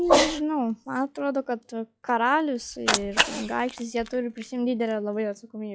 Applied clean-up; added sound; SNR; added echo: classical method log-MMSE.